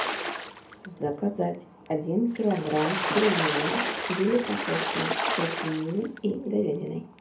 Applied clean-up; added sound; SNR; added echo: none; Water / Splash, splatter; 3 dB; reverberation time 0.3 s.